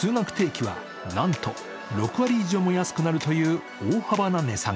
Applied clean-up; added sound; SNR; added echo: none; none; none; none.